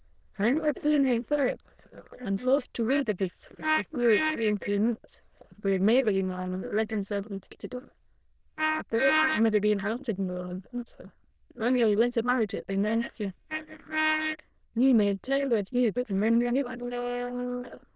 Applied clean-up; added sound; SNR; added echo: neural diffusion model UNIVERSE++.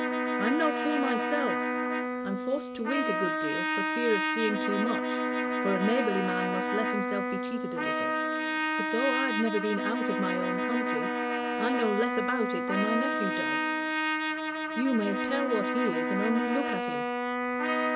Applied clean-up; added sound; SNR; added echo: none; Wind instrument, woodwind instrument + Trumpet; -3 dB; none.